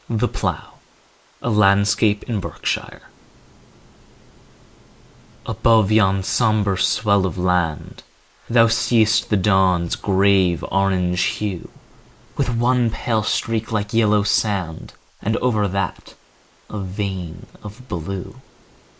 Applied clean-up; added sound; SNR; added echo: neural mask model Resemble Enhance denoiser.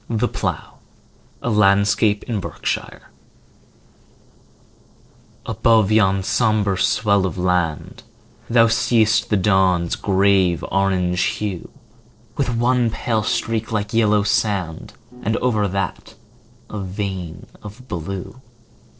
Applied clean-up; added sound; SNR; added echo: neural separator model SepFormer DNS4.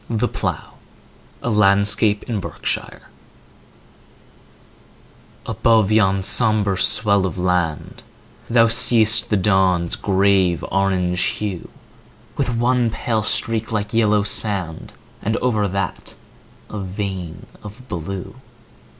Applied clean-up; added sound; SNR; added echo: none; none; none; none.